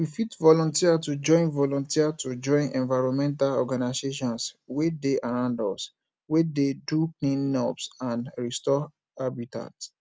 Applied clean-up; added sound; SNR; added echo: none; none; none; none.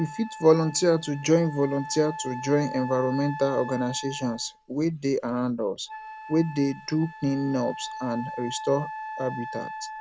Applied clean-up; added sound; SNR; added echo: none; Wind instrument, woodwind instrument; 12 dB; none.